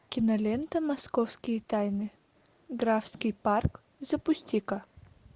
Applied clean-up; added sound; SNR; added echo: none; none; none; none.